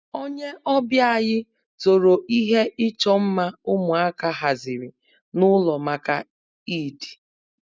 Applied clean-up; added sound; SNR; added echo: none; none; none; none.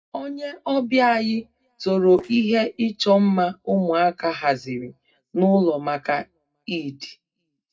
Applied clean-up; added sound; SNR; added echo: neural separator model SepFormer DNS4.